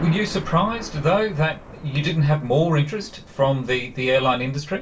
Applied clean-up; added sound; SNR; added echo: none; Thunder; 17 dB; reverberation time 0.2 s.